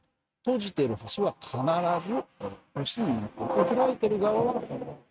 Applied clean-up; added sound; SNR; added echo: neural mask model RNNoise.